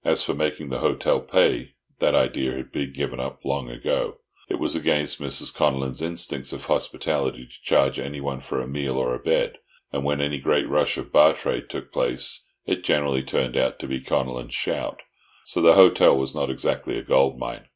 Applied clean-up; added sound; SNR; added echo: none; none; none; none.